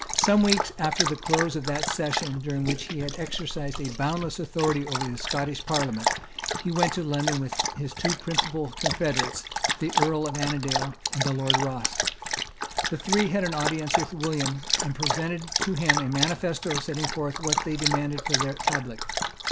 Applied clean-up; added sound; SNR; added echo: none; Dog; 1 dB; none.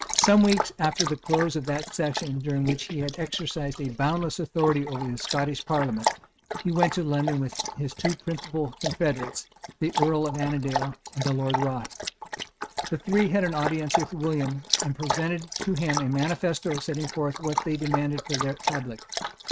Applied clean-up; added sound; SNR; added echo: neural mask model RNNoise.